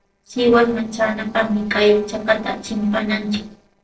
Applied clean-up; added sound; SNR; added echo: neural separator model SepFormer DNS4.